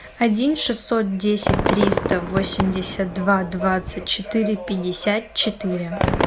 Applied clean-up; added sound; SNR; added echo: none; Fireworks; 5 dB; none.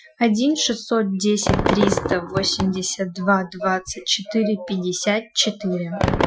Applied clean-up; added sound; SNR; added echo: classical method Wiener filter.